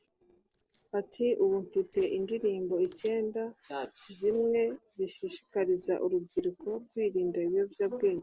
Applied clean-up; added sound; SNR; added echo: neural separator model SepFormer DNS4.